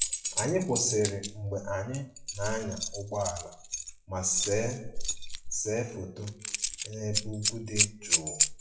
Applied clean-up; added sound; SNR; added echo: classical method WPE with log-MMSE.